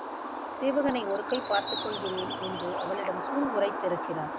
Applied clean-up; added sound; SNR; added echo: none; Bird; 3 dB; none.